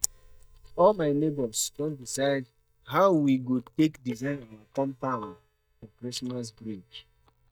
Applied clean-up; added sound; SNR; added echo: neural mask model DeepFilterNet 3.